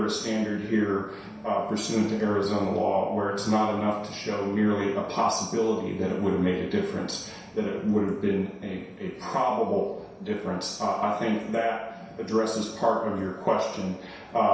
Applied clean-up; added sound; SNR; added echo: none; none; none; reverberation time 0.7 s.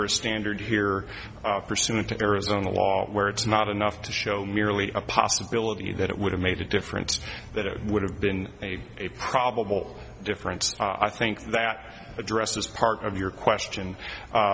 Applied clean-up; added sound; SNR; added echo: none; none; none; none.